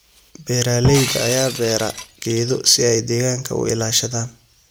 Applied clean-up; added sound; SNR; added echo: none; Shatter; 9 dB; none.